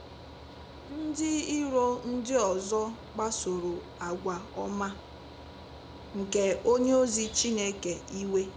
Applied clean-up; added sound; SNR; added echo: none; Mechanical fan; 15 dB; none.